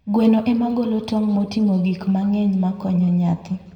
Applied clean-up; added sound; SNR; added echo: none; none; none; reverberation time 1.5 s.